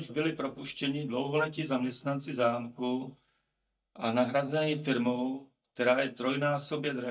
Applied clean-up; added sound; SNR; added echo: neural mask model DeepFilterNet 3.